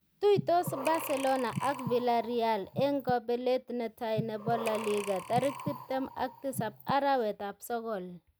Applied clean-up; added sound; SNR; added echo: none; Breathing; 9 dB; none.